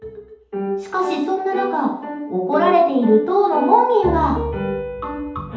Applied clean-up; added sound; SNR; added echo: none; none; none; reverberation time 2.2 s.